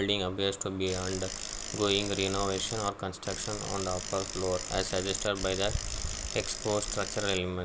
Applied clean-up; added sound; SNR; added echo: none; Bicycle; 6 dB; none.